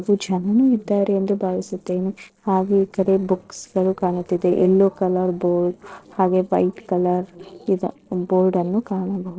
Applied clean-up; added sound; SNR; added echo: neural separator model SepFormer DNS4.